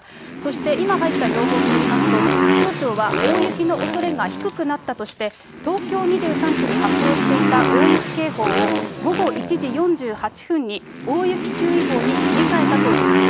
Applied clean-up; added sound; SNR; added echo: none; Motorcycle; -2 dB; none.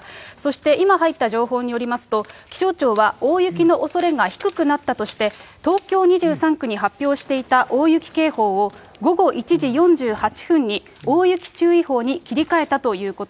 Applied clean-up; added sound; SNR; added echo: none; none; none; none.